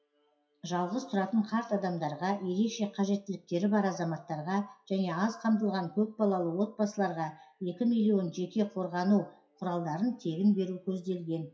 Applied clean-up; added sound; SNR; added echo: classical method WPE with log-MMSE.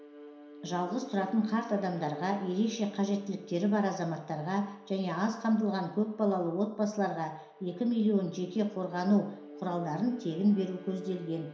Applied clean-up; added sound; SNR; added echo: none; Bowed string instrument; 18 dB; reverberation time 0.7 s.